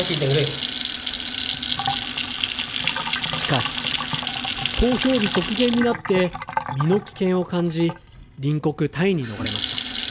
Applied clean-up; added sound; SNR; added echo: none; Sink (filling or washing) / Water tap, faucet / Splash, splatter; 3 dB; none.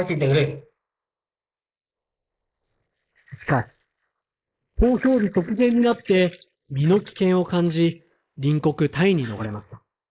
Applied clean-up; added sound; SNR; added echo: neural mask model Resemble Enhance denoiser.